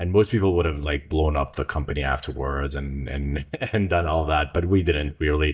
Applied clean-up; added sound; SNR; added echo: neural mask model DeepFilterNet 3.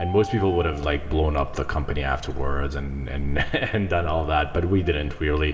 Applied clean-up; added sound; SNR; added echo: none; Bird; 18 dB; reverberation time 1.4 s.